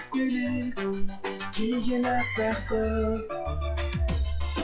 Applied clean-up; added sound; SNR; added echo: classical method log-MMSE.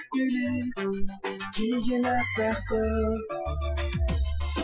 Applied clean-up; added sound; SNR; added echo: classical method Wiener filter.